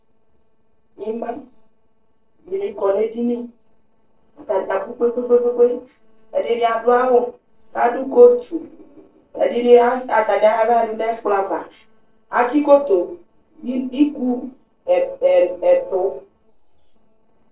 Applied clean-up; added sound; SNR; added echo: neural separator model SepFormer DNS4.